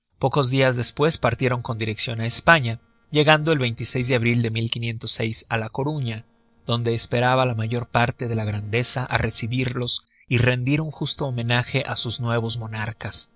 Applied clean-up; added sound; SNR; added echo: neural separator model SepFormer DNS4.